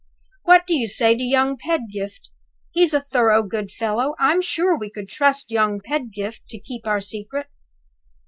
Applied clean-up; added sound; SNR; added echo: neural mask model Resemble Enhance denoiser.